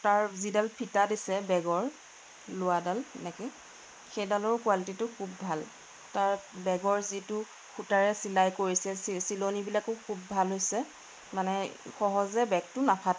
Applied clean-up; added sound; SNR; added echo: neural mask model Resemble Enhance denoiser.